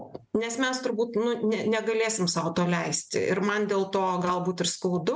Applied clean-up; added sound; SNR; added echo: none; none; none; none.